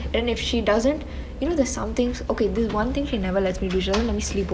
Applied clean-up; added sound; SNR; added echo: none; none; none; none.